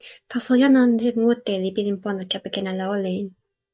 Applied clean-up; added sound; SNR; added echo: neural mask model DeepFilterNet 3.